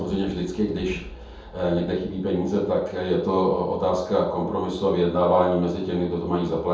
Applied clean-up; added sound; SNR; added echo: none; none; none; reverberation time 0.7 s.